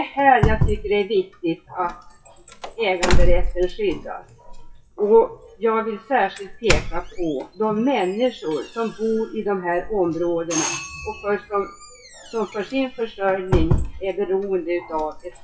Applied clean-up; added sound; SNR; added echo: classical method WPE with log-MMSE.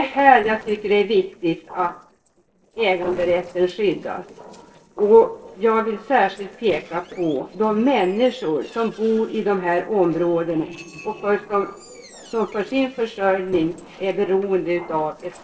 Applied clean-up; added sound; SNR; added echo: neural separator model SepFormer DNS4.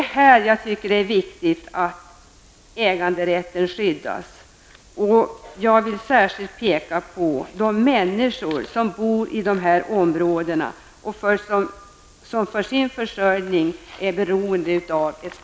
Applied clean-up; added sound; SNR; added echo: none; none; none; none.